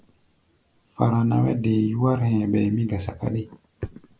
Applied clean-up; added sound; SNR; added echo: none; none; none; none.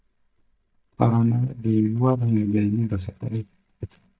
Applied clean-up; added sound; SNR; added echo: neural mask model DeepFilterNet 3.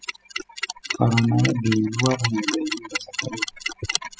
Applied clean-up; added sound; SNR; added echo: classical method spectral subtraction.